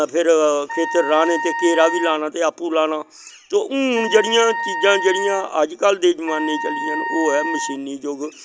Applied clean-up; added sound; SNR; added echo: none; Wind instrument, woodwind instrument; 7 dB; none.